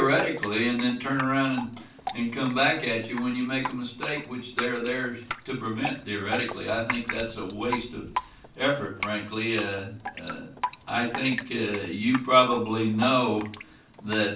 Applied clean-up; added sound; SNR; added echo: none; Drip; 11 dB; reverberation time 0.3 s.